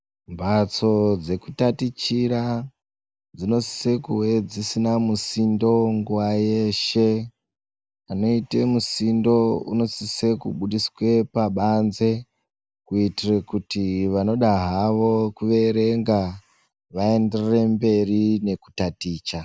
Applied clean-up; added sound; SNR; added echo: none; none; none; none.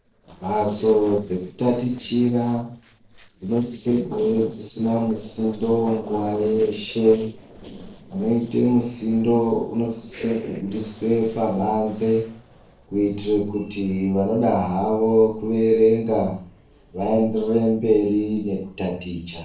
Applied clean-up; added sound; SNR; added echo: neural separator model SepFormer DNS4.